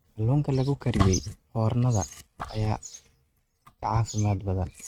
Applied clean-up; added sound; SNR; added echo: neural mask model RNNoise.